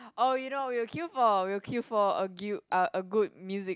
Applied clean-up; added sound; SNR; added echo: none; none; none; none.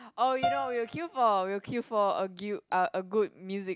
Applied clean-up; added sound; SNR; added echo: none; Piano; 9 dB; none.